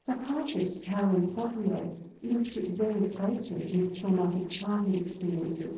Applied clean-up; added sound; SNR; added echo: neural separator model SepFormer DNS4.